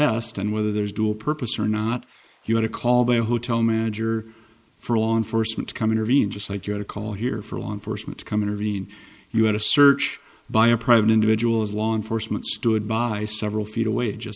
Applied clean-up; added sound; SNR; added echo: neural mask model Resemble Enhance denoiser.